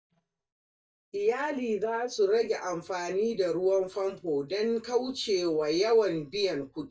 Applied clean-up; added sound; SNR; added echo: neural mask model DeepFilterNet 3.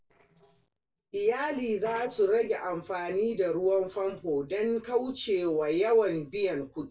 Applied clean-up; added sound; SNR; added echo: neural separator model SepFormer DNS4.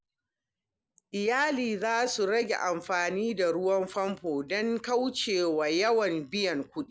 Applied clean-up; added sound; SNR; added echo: none; none; none; none.